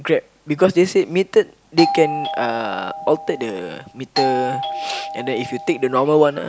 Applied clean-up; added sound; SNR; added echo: none; Doorbell; 7 dB; none.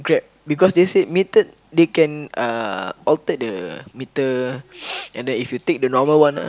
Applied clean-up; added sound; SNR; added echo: none; none; none; none.